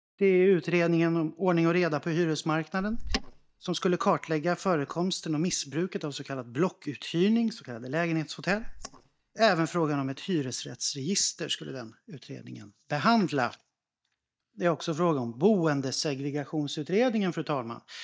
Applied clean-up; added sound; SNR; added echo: neural mask model DeepFilterNet 3.